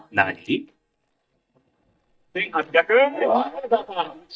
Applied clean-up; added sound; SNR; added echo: neural mask model DeepFilterNet 3.